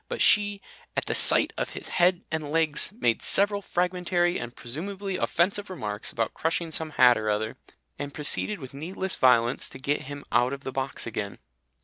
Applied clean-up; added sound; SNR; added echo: none; none; none; none.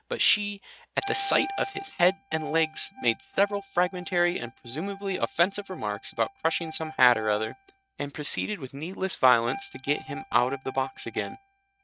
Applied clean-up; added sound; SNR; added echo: neural mask model RNNoise.